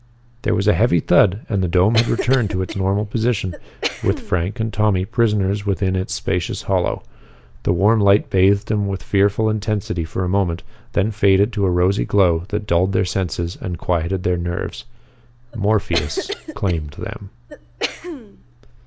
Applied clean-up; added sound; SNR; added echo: none; Cough; 11 dB; none.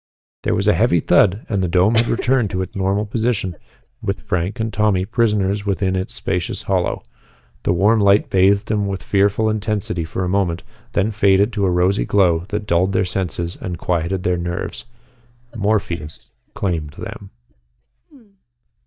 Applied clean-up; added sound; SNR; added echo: neural mask model DeepFilterNet 3.